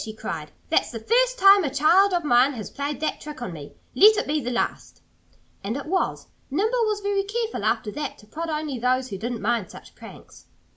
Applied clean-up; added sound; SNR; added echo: none; none; none; none.